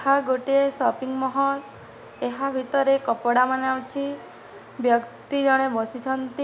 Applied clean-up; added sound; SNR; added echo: none; none; none; none.